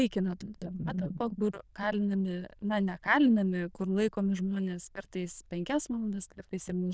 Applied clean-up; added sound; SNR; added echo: neural diffusion model UNIVERSE++.